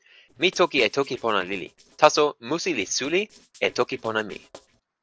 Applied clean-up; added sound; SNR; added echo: neural separator model SepFormer DNS4.